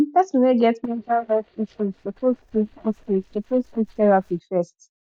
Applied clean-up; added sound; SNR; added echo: neural mask model DeepFilterNet 3.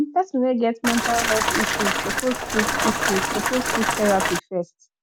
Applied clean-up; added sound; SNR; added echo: none; Rain; -1 dB; none.